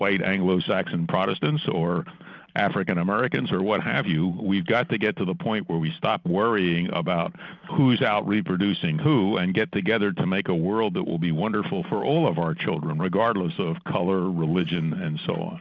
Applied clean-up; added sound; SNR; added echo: none; none; none; none.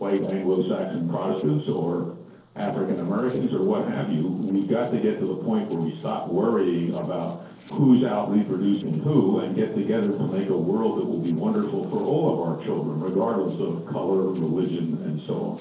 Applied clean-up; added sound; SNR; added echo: neural separator model SepFormer DNS4.